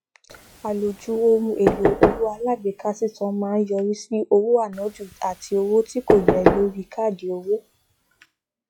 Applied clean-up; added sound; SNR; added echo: classical method log-MMSE.